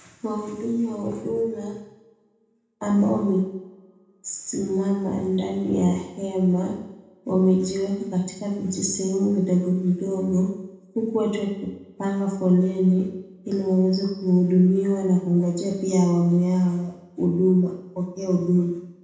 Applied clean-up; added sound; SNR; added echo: none; none; none; reverberation time 0.8 s.